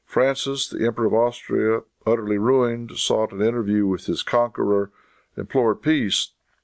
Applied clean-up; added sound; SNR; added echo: none; none; none; none.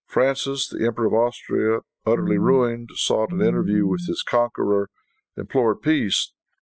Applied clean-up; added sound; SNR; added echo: classical method spectral subtraction.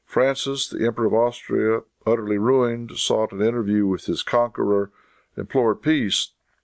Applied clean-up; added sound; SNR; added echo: neural mask model Resemble Enhance denoiser.